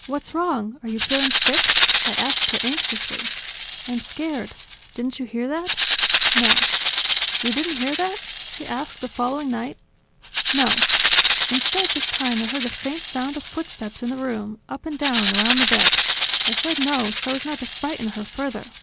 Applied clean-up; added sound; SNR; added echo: none; Rattle (instrument); -3 dB; none.